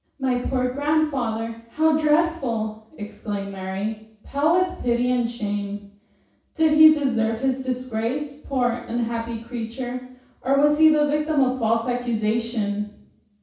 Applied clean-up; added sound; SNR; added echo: none; none; none; reverberation time 0.7 s.